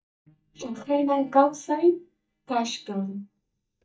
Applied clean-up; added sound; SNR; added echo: neural mask model DeepFilterNet 3.